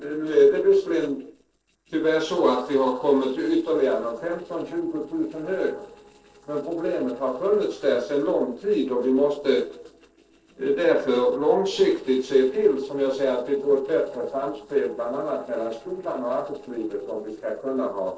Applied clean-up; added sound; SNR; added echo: neural separator model SepFormer DNS4.